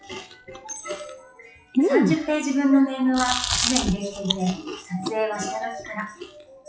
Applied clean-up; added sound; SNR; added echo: classical method WPE with log-MMSE.